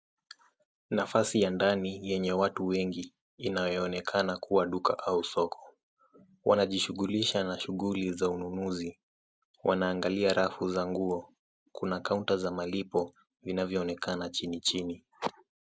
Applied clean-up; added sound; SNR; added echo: none; none; none; none.